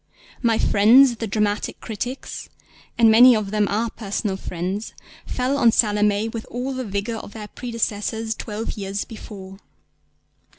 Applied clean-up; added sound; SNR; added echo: none; none; none; none.